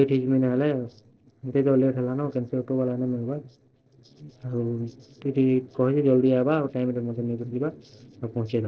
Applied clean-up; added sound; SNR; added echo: neural separator model SepFormer DNS4.